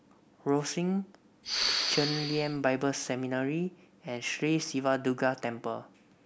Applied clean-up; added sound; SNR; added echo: none; Respiratory sounds; 1 dB; none.